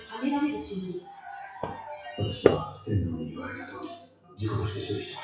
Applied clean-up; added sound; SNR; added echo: classical method WPE with log-MMSE.